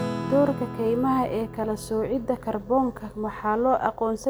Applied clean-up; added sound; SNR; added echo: none; Acoustic guitar / Strum; 11 dB; none.